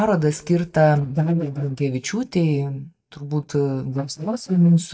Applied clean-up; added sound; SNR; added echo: neural mask model DeepFilterNet 3.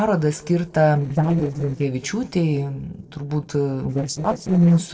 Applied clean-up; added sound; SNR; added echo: neural separator model SepFormer DNS4.